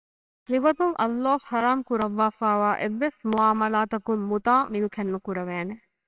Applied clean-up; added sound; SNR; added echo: neural separator model SepFormer WHAMR!.